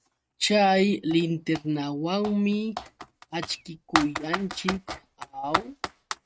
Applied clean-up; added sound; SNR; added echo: neural mask model RNNoise.